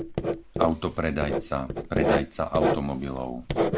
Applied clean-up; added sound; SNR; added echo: neural mask model Resemble Enhance denoiser.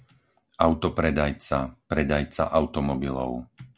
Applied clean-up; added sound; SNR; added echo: none; none; none; none.